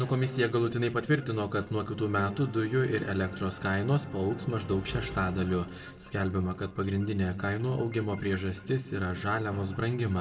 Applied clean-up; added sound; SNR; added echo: none; none; none; reverberation time 1.3 s.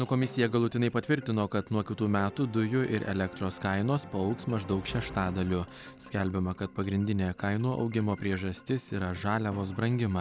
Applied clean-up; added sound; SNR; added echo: none; none; none; none.